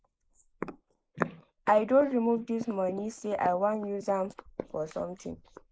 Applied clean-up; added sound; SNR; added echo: neural mask model Resemble Enhance denoiser.